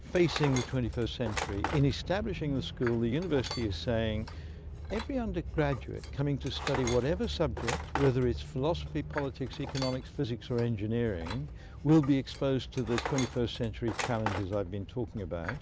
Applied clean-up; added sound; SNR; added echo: none; Tools; 11 dB; none.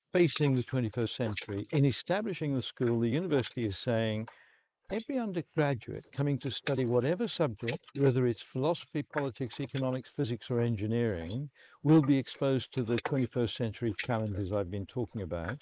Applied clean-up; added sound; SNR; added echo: neural mask model Resemble Enhance denoiser.